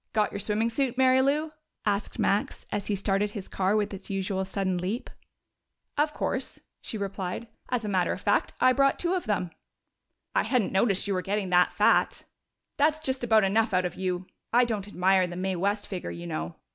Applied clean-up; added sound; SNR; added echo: none; none; none; none.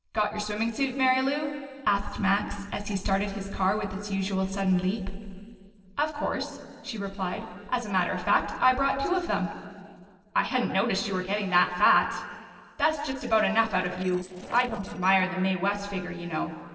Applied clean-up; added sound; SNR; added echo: neural separator model SepFormer DNS4.